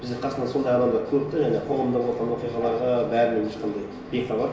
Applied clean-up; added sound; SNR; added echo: none; none; none; reverberation time 0.8 s.